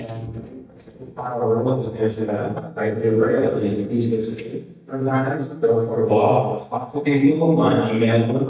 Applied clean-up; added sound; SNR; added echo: neural mask model DeepFilterNet 3.